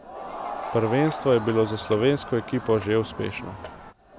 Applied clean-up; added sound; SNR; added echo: none; Crowd; 10 dB; none.